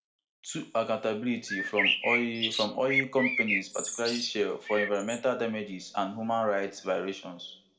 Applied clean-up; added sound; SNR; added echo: none; Bird; 0 dB; reverberation time 1.1 s.